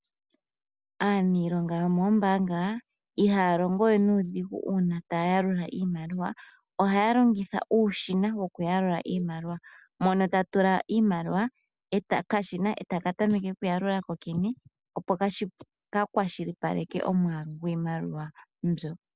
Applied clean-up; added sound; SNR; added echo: none; none; none; none.